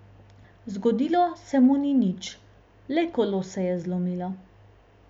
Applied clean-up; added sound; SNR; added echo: none; none; none; none.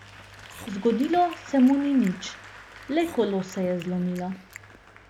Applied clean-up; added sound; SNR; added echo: none; Chewing, mastication + Applause / Crowd; 19 dB; none.